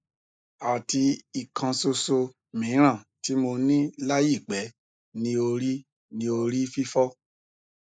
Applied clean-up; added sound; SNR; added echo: neural mask model Resemble Enhance denoiser.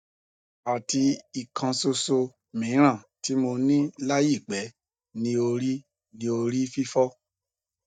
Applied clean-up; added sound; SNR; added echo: neural mask model DeepFilterNet 3.